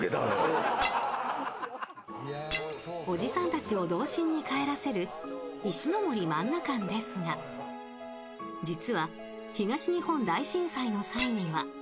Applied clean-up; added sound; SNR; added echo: none; Shatter; 0 dB; none.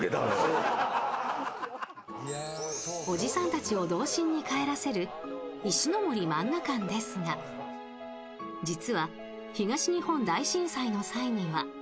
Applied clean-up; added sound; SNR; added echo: none; none; none; none.